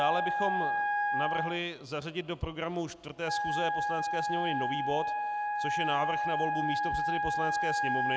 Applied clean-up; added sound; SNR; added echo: none; Wind instrument, woodwind instrument; -4 dB; none.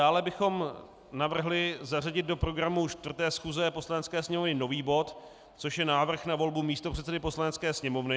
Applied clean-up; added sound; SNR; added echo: none; none; none; none.